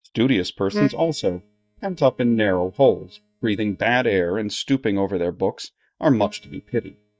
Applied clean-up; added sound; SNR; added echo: neural mask model DeepFilterNet 3.